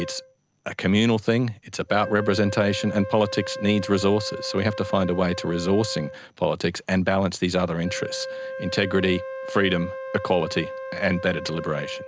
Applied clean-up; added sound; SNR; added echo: none; Wind instrument, woodwind instrument; 11 dB; none.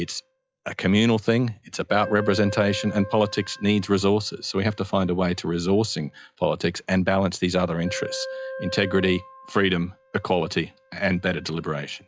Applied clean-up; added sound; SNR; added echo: classical method log-MMSE.